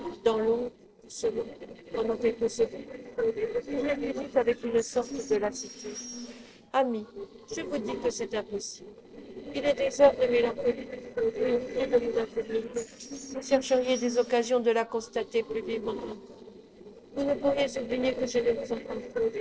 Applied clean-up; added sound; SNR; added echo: neural separator model SepFormer DNS4.